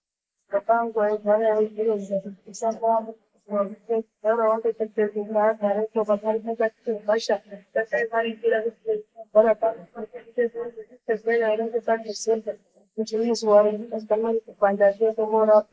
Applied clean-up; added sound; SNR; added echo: neural mask model Resemble Enhance denoiser.